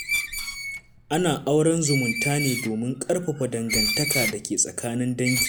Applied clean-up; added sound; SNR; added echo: none; Screech; 5 dB; none.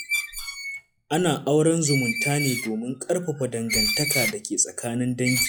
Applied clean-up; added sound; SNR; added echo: classical method log-MMSE.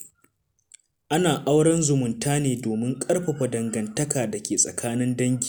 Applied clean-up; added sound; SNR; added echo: none; none; none; none.